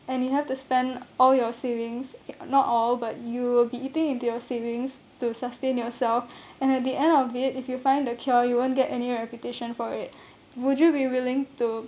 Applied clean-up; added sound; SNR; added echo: none; none; none; none.